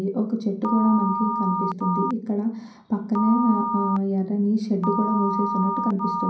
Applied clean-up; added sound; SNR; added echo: none; Telephone; 5 dB; reverberation time 0.6 s.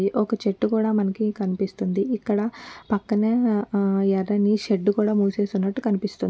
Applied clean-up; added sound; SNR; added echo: none; none; none; none.